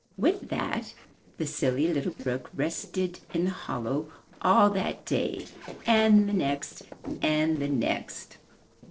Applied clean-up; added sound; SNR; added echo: neural separator model SepFormer DNS4.